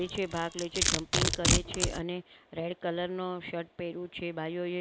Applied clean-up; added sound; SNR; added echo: none; Domestic sounds, home sounds; -1 dB; none.